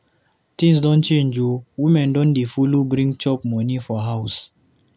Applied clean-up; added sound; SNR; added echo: none; none; none; none.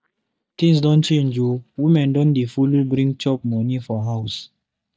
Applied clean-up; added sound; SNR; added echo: neural mask model DeepFilterNet 3.